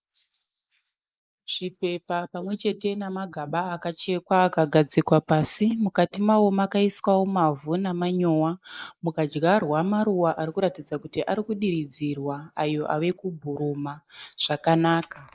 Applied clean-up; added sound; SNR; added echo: neural mask model Resemble Enhance denoiser.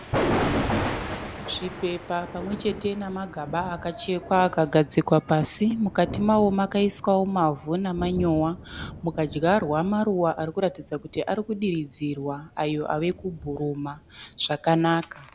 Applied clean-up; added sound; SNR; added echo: none; Thunder; 9 dB; none.